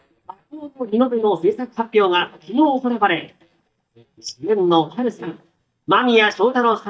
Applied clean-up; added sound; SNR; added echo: neural mask model DeepFilterNet 3.